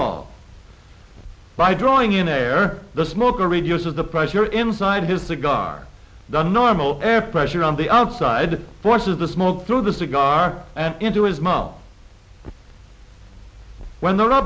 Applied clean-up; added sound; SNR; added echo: none; none; none; none.